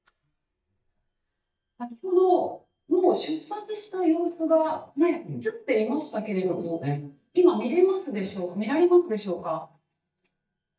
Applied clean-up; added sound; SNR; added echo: neural mask model DeepFilterNet 3.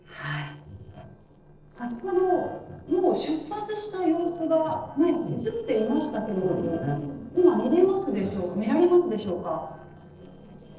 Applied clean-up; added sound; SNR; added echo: neural separator model SepFormer DNS4.